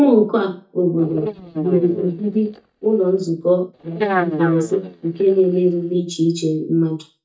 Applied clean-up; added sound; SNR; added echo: neural mask model DeepFilterNet 3.